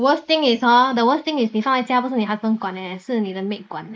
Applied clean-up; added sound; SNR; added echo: neural mask model Resemble Enhance denoiser.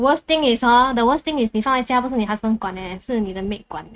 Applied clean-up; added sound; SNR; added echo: neural mask model RNNoise.